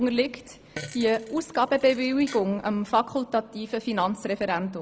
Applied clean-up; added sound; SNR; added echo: none; Fart; 18 dB; none.